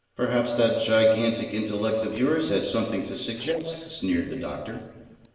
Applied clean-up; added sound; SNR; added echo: neural separator model SepFormer DNS4.